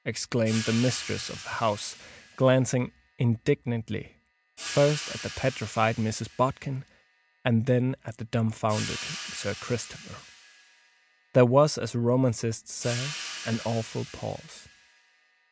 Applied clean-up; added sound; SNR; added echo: none; Cymbal; 14 dB; none.